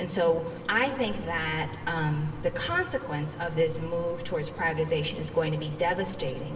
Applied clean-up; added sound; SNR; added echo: none; Mechanisms; 11 dB; reverberation time 1.3 s.